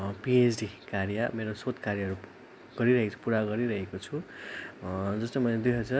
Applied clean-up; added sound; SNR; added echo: none; none; none; none.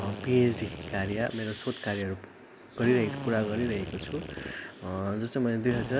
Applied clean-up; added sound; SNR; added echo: none; Drill; 10 dB; none.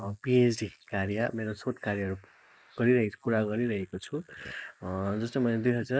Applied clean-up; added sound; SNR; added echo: neural mask model Resemble Enhance denoiser.